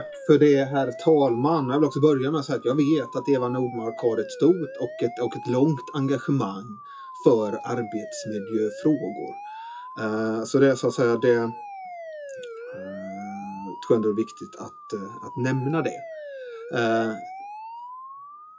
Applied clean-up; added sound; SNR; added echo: classical method WPE with log-MMSE.